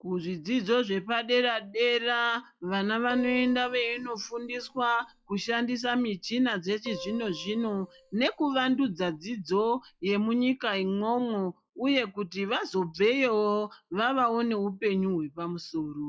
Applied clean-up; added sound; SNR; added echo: classical method log-MMSE.